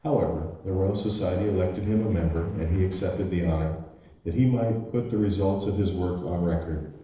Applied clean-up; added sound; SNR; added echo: neural separator model SepFormer DNS4.